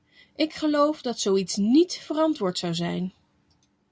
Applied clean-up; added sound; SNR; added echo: none; none; none; none.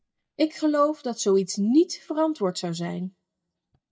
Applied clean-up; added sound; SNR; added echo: neural mask model DeepFilterNet 3.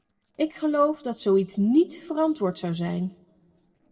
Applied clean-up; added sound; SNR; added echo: neural separator model SepFormer DNS4.